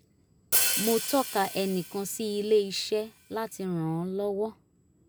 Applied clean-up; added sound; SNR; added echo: none; Hi-hat; 2 dB; none.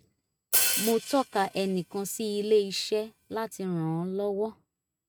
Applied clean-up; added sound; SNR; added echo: neural mask model RNNoise.